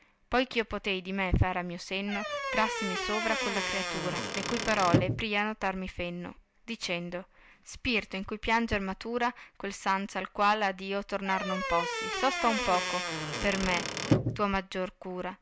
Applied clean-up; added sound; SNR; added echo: none; Squeak / Wood; 1 dB; none.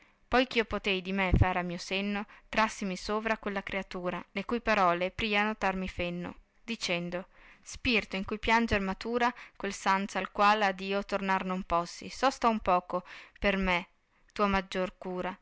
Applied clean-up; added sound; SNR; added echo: none; none; none; none.